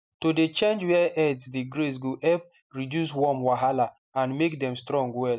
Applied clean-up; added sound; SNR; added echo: none; none; none; none.